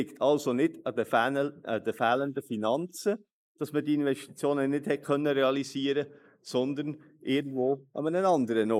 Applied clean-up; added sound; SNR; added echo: neural mask model Resemble Enhance denoiser.